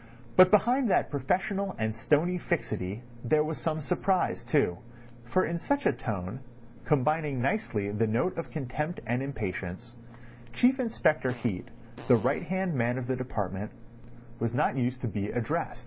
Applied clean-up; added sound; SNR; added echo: none; Fart; 19 dB; none.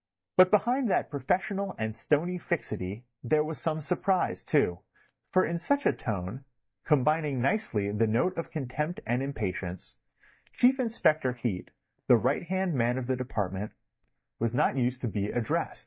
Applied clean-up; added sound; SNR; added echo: neural mask model DeepFilterNet 3.